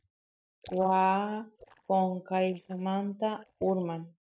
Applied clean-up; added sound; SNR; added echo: neural mask model DeepFilterNet 3.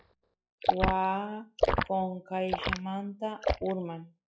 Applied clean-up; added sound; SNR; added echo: classical method log-MMSE.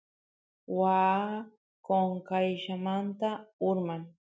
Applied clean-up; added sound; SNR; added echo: none; none; none; none.